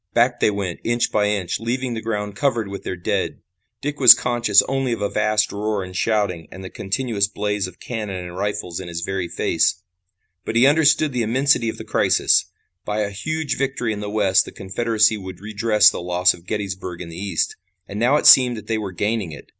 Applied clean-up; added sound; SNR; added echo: none; none; none; none.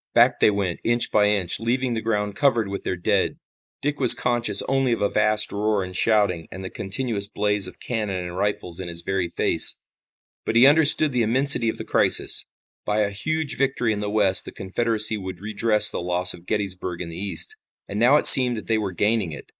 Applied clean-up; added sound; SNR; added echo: neural mask model Resemble Enhance denoiser.